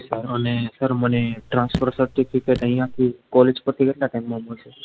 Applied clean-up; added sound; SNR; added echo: none; Raindrop / Drip; 12 dB; none.